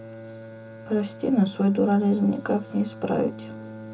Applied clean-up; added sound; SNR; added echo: none; Bowed string instrument; 15 dB; reverberation time 0.2 s.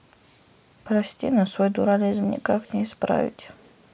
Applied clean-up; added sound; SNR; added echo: none; none; none; none.